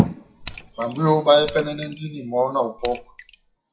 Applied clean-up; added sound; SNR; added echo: classical method WPE with log-MMSE.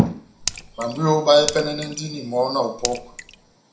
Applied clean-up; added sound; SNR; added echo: none; Raindrop / Splash, splatter; 10 dB; reverberation time 0.4 s.